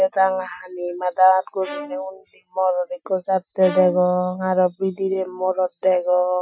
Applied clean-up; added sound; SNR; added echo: classical method Wiener filter.